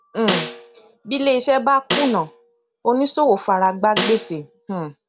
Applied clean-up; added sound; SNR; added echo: none; Snare drum; 6 dB; none.